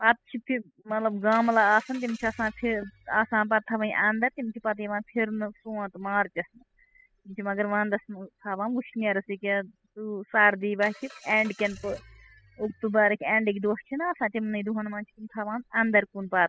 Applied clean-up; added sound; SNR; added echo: classical method spectral subtraction.